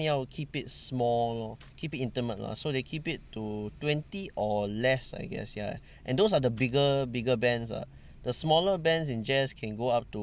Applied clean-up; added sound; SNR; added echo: none; none; none; none.